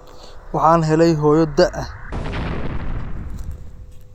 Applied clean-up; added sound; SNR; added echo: none; Explosion; 8 dB; none.